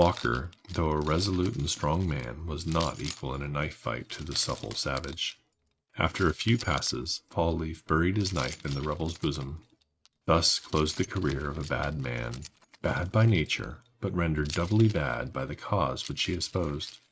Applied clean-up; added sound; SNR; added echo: neural mask model RNNoise.